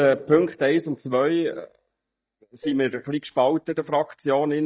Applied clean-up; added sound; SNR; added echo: neural mask model DeepFilterNet 3.